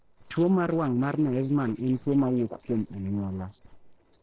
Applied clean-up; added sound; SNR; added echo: neural separator model SepFormer DNS4.